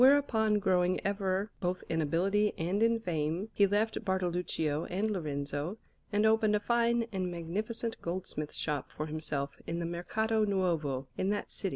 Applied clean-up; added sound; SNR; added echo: none; none; none; none.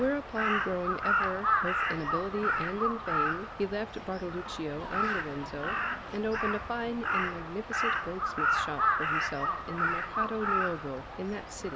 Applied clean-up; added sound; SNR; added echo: none; Crow; -3 dB; none.